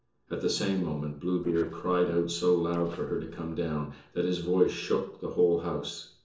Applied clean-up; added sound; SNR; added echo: neural separator model SepFormer DNS4.